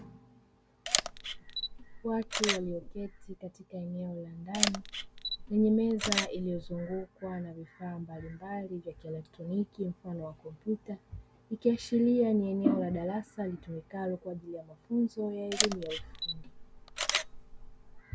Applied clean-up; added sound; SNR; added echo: none; Camera; 2 dB; none.